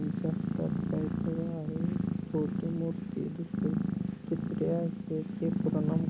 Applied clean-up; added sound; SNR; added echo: none; Purr; -2 dB; none.